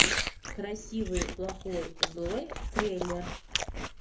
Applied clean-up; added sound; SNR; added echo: none; Chewing, mastication; -3 dB; reverberation time 0.3 s.